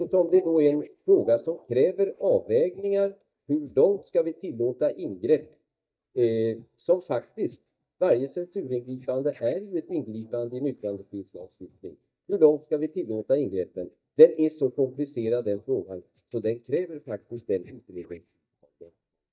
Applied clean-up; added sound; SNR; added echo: neural mask model DeepFilterNet 3.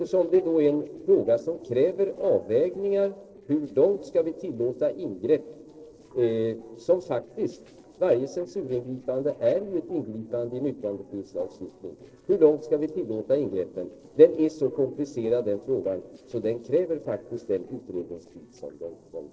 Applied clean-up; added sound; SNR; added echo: neural separator model SepFormer DNS4.